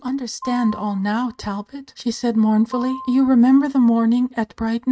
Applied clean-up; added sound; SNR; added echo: neural mask model RNNoise.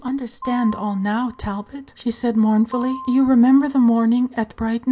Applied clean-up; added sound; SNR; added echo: none; Piano; 19 dB; none.